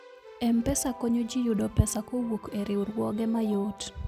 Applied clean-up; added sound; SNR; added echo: none; Keyboard (musical); 18 dB; none.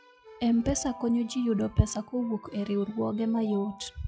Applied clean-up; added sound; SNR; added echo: classical method log-MMSE.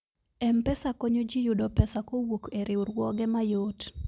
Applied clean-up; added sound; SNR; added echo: none; none; none; none.